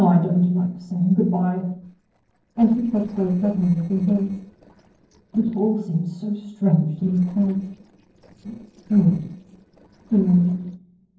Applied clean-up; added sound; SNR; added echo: neural separator model SepFormer DNS4.